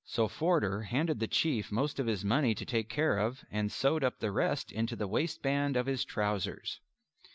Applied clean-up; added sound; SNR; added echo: none; none; none; none.